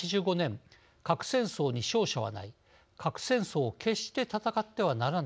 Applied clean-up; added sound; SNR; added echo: none; none; none; none.